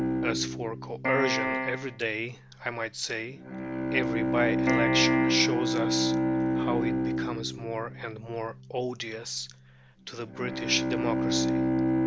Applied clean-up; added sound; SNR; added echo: none; Piano + Bowed string instrument; -4 dB; none.